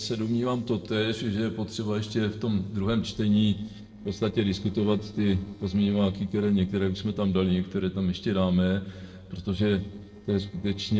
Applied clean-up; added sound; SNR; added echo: neural separator model SepFormer DNS4.